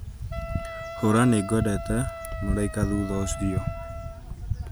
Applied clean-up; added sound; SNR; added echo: none; Wind instrument, woodwind instrument; 12 dB; none.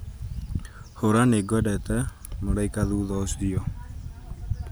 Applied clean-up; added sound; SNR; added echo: none; none; none; none.